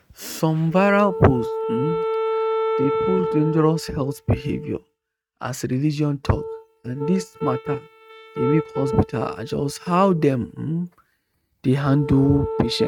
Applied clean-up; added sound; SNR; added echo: neural mask model RNNoise.